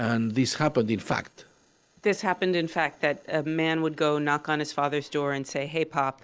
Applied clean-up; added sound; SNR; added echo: neural mask model Resemble Enhance denoiser.